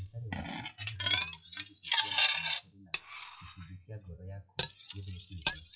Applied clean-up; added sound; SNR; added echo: classical method WPE with log-MMSE.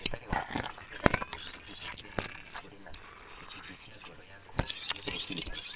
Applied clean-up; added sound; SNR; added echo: neural separator model SepFormer WHAMR!.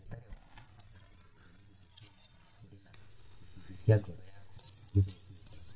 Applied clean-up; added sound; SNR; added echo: neural mask model DeepFilterNet 3.